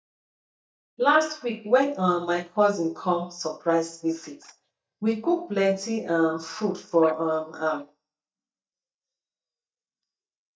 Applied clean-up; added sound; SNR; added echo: neural mask model DeepFilterNet 3.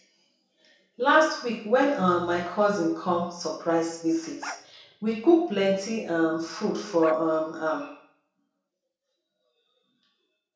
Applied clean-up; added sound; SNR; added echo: none; Bark; 16 dB; reverberation time 0.5 s.